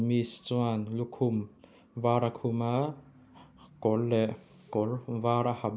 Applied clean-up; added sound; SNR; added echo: none; none; none; none.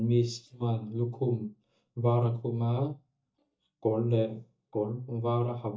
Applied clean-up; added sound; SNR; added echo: neural mask model DeepFilterNet 3.